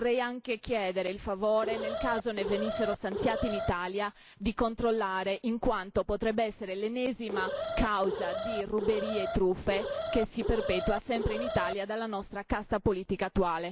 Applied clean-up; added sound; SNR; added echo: none; Alarm; 4 dB; none.